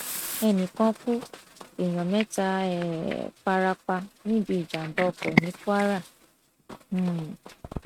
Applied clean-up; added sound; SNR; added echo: neural mask model RNNoise.